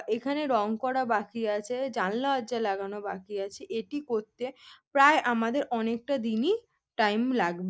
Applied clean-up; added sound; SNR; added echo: none; none; none; none.